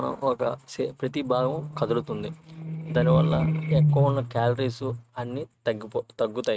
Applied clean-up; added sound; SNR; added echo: neural mask model RNNoise.